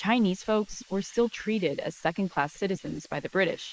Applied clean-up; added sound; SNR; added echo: neural mask model Resemble Enhance denoiser.